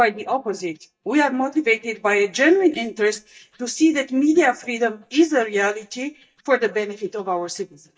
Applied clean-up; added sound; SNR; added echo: neural mask model DeepFilterNet 3.